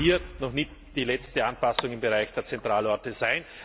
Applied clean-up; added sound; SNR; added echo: none; Tap; 16 dB; none.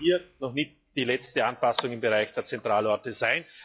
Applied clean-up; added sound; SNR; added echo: classical method log-MMSE.